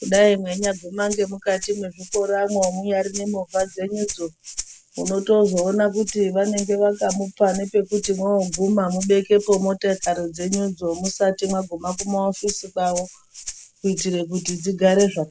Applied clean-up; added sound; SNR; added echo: none; Rattle (instrument); 14 dB; none.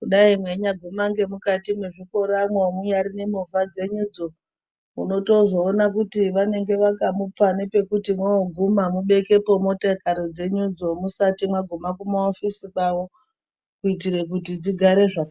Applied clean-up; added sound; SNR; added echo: none; none; none; none.